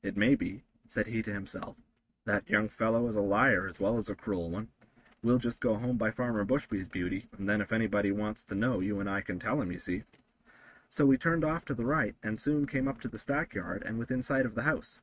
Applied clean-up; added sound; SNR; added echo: neural mask model RNNoise.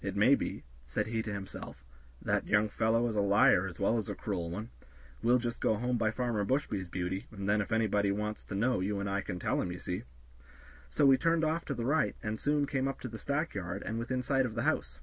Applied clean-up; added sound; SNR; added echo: none; none; none; none.